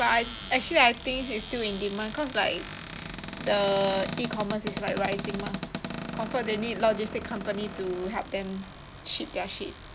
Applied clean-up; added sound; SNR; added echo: none; Cupboard open or close; 5 dB; none.